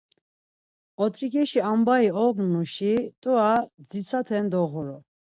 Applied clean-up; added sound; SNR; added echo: none; none; none; none.